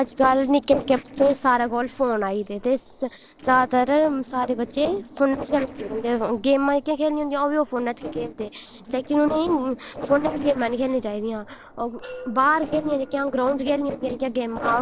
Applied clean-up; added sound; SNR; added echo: neural separator model SepFormer DNS4.